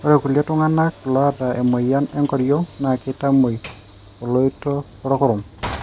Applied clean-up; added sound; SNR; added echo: none; Sliding door / Train; 18 dB; none.